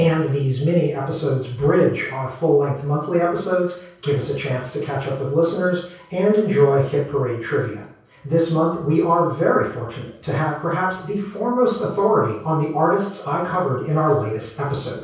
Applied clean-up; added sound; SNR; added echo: none; none; none; reverberation time 0.6 s.